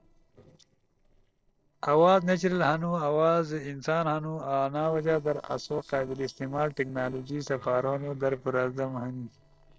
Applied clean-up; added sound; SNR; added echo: neural separator model SepFormer DNS4.